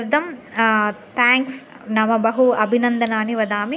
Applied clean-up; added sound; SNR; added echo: none; none; none; none.